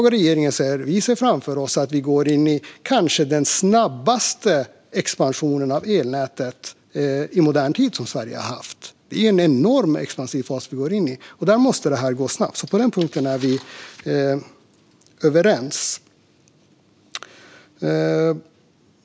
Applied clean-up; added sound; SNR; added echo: none; none; none; none.